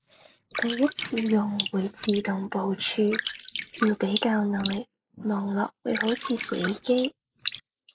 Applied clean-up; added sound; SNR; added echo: neural mask model Resemble Enhance denoiser.